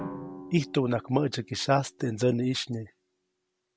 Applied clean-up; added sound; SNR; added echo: none; Drum; 16 dB; none.